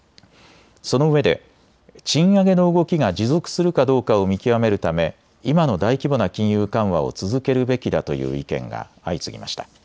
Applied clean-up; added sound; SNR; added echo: none; none; none; none.